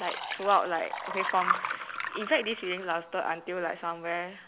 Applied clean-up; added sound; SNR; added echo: none; Liquid; 5 dB; none.